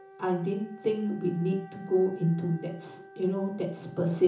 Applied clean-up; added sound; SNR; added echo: none; Wind instrument, woodwind instrument; 20 dB; reverberation time 0.7 s.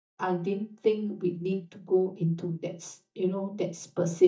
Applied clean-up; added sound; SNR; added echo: neural mask model DeepFilterNet 3.